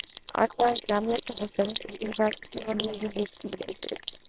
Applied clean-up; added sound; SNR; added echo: neural separator model SepFormer WHAMR!.